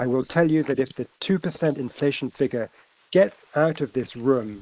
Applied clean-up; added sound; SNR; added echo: neural mask model Resemble Enhance denoiser.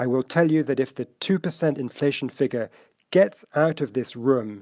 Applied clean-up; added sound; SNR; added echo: none; none; none; none.